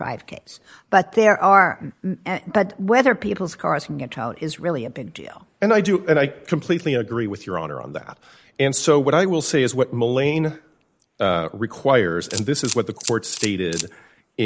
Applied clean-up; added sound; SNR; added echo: neural mask model Resemble Enhance denoiser.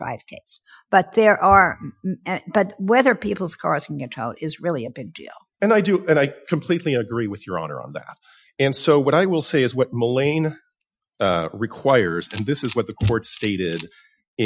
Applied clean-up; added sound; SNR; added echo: classical method Wiener filter.